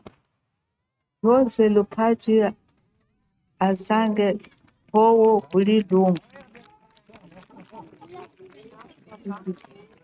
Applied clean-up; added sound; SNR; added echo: neural mask model RNNoise.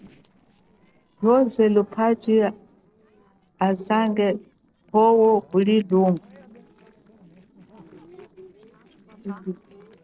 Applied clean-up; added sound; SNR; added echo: neural separator model SepFormer DNS4.